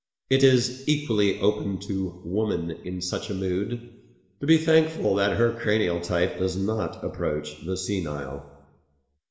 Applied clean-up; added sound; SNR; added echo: none; none; none; reverberation time 1.0 s.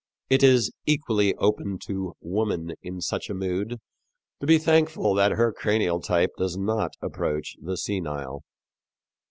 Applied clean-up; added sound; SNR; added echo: none; none; none; none.